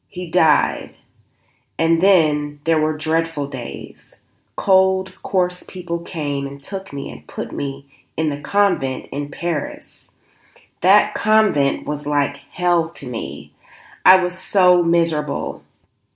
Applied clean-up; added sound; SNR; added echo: none; none; none; none.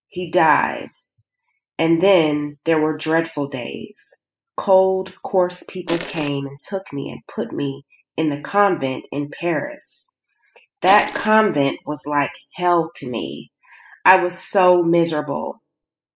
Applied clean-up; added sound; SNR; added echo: classical method spectral subtraction.